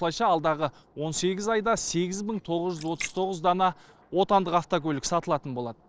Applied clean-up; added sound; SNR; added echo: neural separator model SepFormer DNS4.